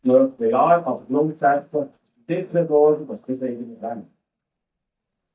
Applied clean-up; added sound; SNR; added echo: neural mask model DeepFilterNet 3.